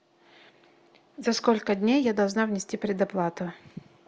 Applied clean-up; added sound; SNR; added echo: none; none; none; none.